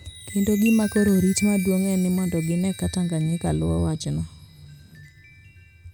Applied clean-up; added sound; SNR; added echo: none; Chime; 16 dB; none.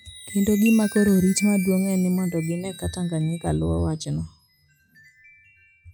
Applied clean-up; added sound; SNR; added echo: classical method log-MMSE.